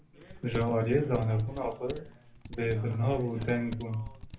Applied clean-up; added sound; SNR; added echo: none; Typing; 11 dB; reverberation time 0.3 s.